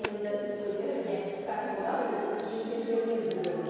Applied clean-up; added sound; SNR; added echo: none; Zipper (clothing); 17 dB; reverberation time 2.2 s.